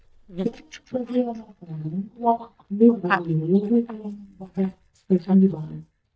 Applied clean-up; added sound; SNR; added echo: neural mask model DeepFilterNet 3.